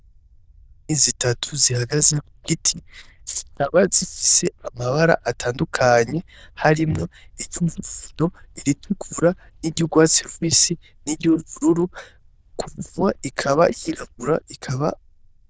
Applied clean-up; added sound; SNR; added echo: neural diffusion model UNIVERSE++.